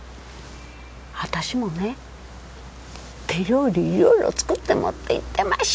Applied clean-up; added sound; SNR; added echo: none; none; none; none.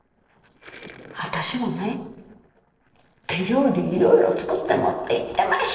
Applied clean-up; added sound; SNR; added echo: neural separator model SepFormer DNS4.